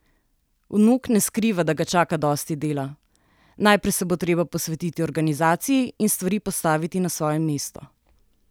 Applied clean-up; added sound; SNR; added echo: none; none; none; none.